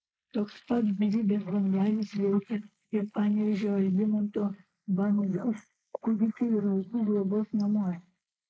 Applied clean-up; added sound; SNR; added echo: neural mask model Resemble Enhance denoiser.